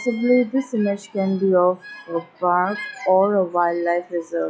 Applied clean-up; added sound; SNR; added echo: classical method log-MMSE.